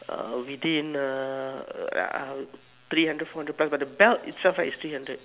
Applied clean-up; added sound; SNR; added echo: none; none; none; none.